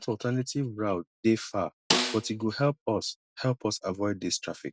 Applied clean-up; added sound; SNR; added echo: none; Snare drum; 0 dB; none.